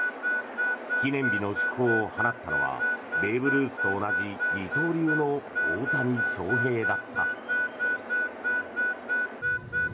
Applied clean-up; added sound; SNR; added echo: none; Harmonica; -1 dB; reverberation time 1.1 s.